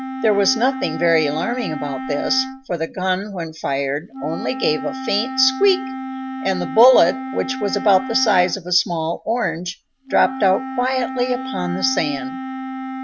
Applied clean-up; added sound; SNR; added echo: none; Wind instrument, woodwind instrument; 8 dB; none.